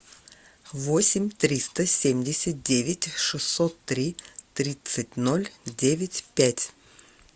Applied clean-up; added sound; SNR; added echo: none; none; none; none.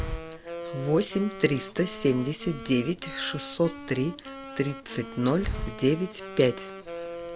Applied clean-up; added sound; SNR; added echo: none; Hiss + Wind instrument, woodwind instrument; 11 dB; none.